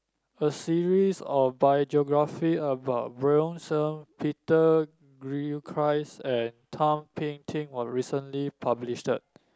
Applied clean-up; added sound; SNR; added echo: none; none; none; none.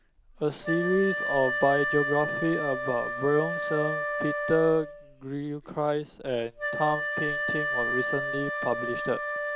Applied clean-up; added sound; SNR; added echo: none; Wind instrument, woodwind instrument; 3 dB; none.